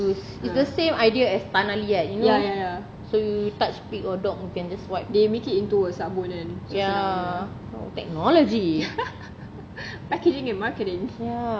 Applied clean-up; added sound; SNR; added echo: none; none; none; none.